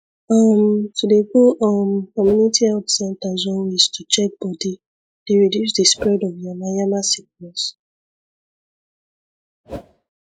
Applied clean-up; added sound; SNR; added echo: classical method log-MMSE.